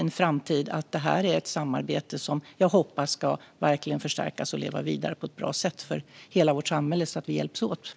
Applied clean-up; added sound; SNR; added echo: none; none; none; none.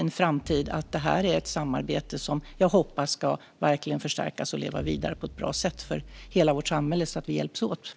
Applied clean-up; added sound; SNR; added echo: none; Explosion; 17 dB; none.